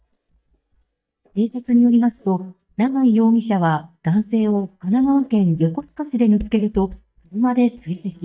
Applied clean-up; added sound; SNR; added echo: neural mask model DeepFilterNet 3.